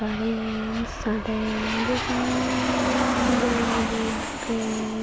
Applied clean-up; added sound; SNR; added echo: none; Aircraft; 1 dB; none.